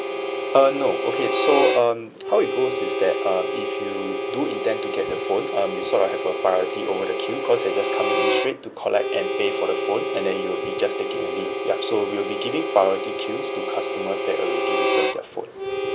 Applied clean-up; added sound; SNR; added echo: none; Harmonica; 1 dB; none.